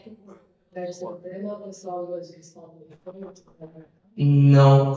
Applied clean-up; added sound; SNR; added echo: neural mask model DeepFilterNet 3.